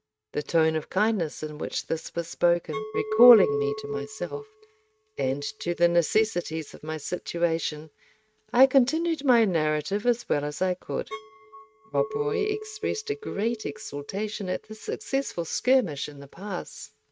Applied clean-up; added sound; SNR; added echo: neural mask model RNNoise.